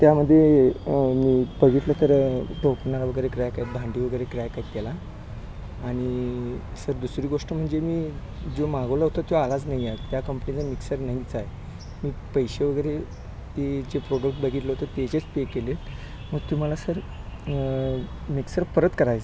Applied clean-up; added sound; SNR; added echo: none; none; none; none.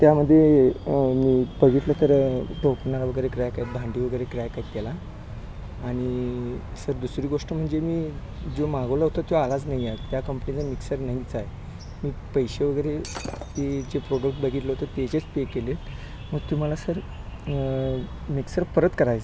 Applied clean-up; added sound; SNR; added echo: none; Shatter; 17 dB; none.